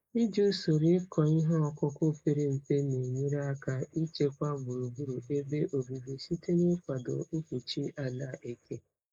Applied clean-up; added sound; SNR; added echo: neural mask model Resemble Enhance denoiser.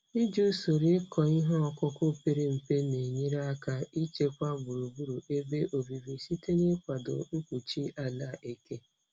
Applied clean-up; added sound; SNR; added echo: none; none; none; none.